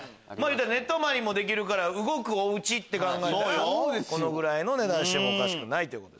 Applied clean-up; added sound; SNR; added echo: none; none; none; none.